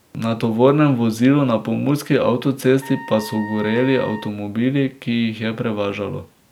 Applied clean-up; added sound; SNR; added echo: none; Wind instrument, woodwind instrument; 16 dB; none.